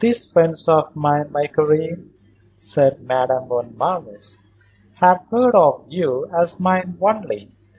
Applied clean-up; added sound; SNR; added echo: none; none; none; none.